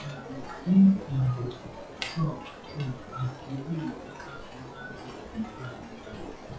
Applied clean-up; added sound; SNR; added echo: classical method WPE with log-MMSE.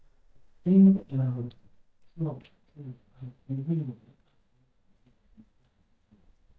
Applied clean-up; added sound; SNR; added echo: neural mask model DeepFilterNet 3.